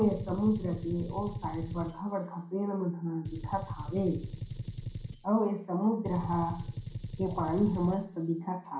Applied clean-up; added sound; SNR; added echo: none; Gunshot, gunfire; 8 dB; reverberation time 0.5 s.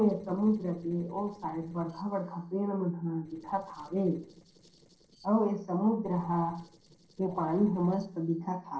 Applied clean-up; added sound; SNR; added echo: neural separator model SepFormer DNS4.